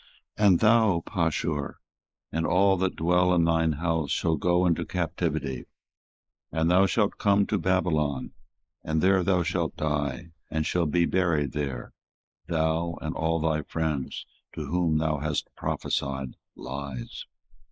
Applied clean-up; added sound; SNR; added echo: neural mask model Resemble Enhance denoiser.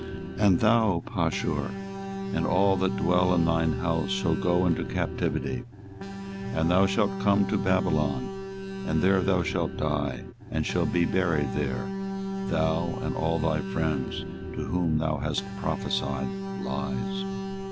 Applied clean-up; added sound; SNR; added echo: none; Alarm; 6 dB; none.